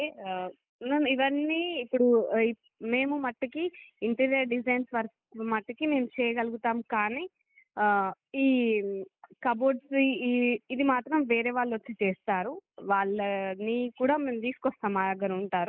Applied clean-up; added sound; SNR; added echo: neural mask model Resemble Enhance denoiser.